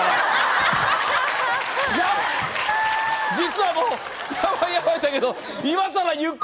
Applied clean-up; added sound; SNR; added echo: none; none; none; none.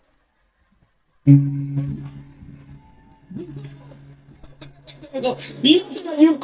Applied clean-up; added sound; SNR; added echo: neural mask model DeepFilterNet 3.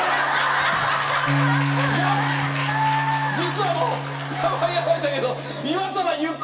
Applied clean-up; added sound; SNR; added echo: none; Bass guitar; 6 dB; reverberation time 2.3 s.